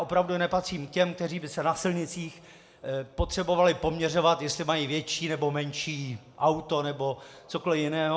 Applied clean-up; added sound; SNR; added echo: none; none; none; reverberation time 0.6 s.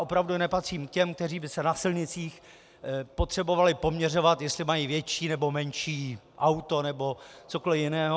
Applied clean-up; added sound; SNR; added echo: none; none; none; none.